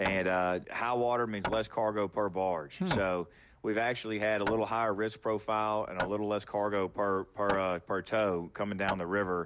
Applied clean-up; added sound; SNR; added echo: none; Hammer; 12 dB; none.